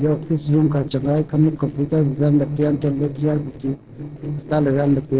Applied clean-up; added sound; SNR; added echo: neural separator model SepFormer DNS4.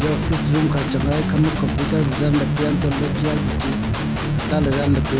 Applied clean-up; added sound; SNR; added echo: none; Guitar; -1 dB; none.